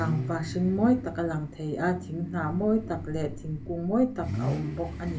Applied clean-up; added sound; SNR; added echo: none; Idling / Accelerating, revving, vroom / Car; 7 dB; reverberation time 0.3 s.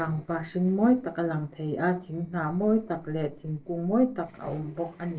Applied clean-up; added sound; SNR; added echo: neural separator model SepFormer DNS4.